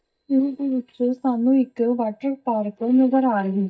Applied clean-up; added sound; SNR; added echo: neural mask model DeepFilterNet 3.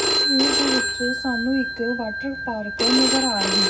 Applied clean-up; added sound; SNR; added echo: none; Telephone; -2 dB; reverberation time 0.4 s.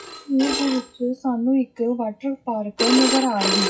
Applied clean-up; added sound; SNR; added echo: classical method WPE with log-MMSE.